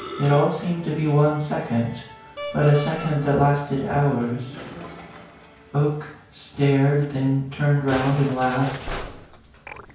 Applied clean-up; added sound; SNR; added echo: none; Musical instrument; 15 dB; reverberation time 0.5 s.